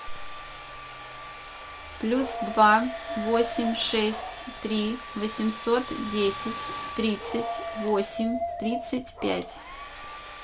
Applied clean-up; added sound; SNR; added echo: none; Domestic sounds, home sounds + Dog; 7 dB; none.